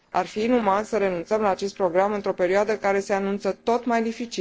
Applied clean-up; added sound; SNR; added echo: neural separator model SepFormer DNS4.